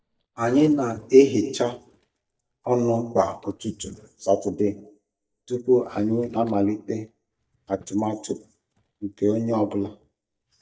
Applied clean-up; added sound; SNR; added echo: neural mask model DeepFilterNet 3.